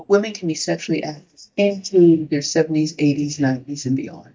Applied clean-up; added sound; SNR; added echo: neural mask model DeepFilterNet 3.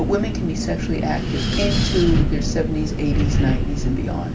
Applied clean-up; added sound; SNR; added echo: none; Wind; -3 dB; reverberation time 0.2 s.